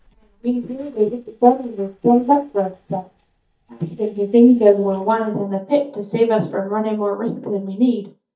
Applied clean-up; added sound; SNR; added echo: neural mask model DeepFilterNet 3.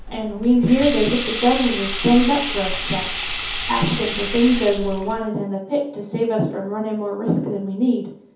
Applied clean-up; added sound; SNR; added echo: none; Sink (filling or washing); 2 dB; reverberation time 0.6 s.